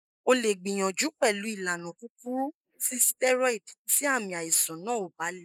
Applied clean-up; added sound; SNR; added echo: neural mask model Resemble Enhance denoiser.